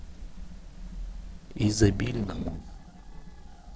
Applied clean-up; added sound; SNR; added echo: neural separator model SepFormer DNS4.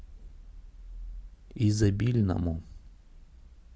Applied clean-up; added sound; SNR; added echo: none; none; none; none.